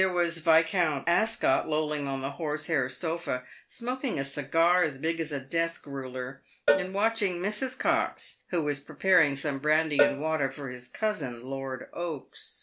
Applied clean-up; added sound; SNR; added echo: none; Cowbell; 4 dB; none.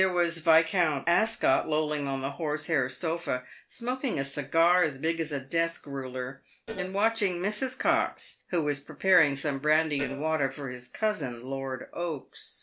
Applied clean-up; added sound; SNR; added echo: neural separator model SepFormer DNS4.